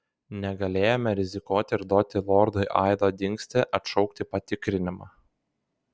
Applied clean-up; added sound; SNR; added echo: none; none; none; none.